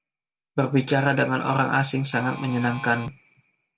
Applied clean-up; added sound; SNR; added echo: none; Alarm; 14 dB; none.